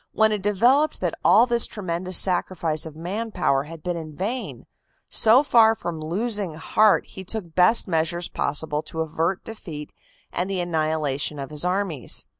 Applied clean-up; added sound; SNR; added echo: none; none; none; none.